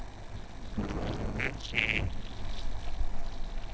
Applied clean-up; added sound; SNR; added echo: neural separator model SepFormer DNS4.